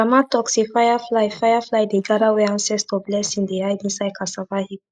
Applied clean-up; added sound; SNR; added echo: neural mask model Resemble Enhance denoiser.